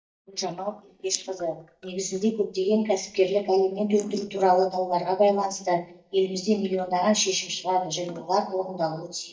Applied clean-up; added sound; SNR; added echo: neural mask model DeepFilterNet 3.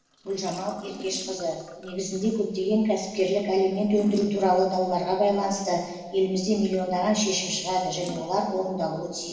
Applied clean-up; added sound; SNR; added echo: neural separator model SepFormer DNS4.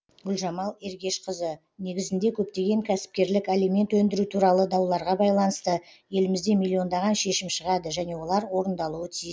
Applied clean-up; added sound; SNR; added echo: none; none; none; none.